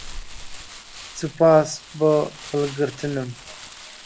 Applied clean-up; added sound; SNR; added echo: none; Crumpling, crinkling; 15 dB; none.